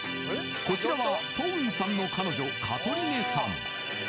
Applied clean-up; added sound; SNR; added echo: none; Musical instrument; 3 dB; none.